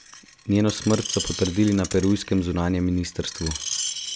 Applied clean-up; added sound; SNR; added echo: none; Screech; 10 dB; none.